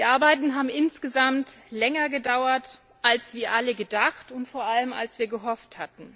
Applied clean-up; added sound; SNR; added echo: none; none; none; none.